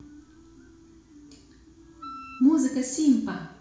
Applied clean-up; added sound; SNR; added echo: none; Wind instrument, woodwind instrument; 16 dB; reverberation time 0.7 s.